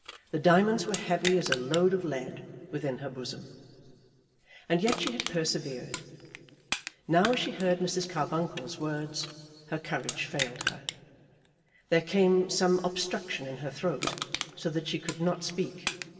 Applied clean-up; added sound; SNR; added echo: none; Crushing; 10 dB; reverberation time 2.4 s.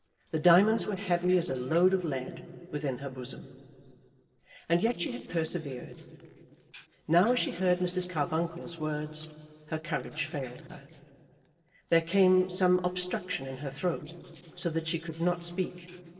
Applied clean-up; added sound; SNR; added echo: neural separator model SepFormer DNS4.